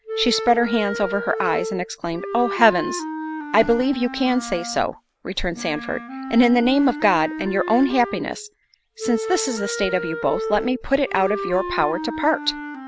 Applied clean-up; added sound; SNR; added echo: none; Wind instrument, woodwind instrument; 8 dB; none.